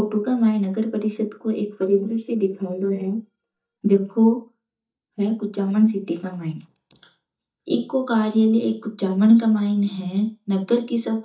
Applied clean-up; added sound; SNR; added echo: neural mask model DeepFilterNet 3.